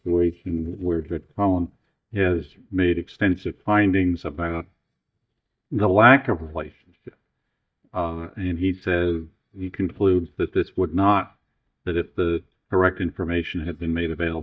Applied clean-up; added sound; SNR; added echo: neural mask model DeepFilterNet 3.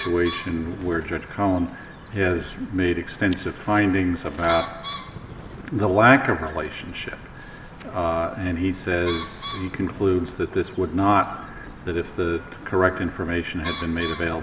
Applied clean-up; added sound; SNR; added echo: none; Bird; 11 dB; none.